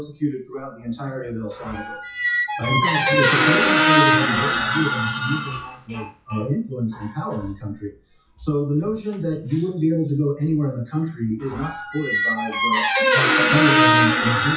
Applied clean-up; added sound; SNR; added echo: classical method WPE with log-MMSE.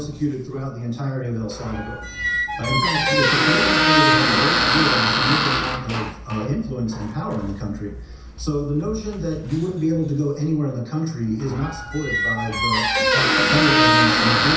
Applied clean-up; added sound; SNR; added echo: none; Squeak; -3 dB; reverberation time 0.7 s.